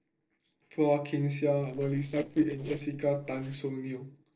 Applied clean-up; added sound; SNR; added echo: neural separator model SepFormer DNS4.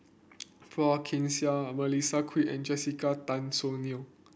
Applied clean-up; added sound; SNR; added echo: none; none; none; none.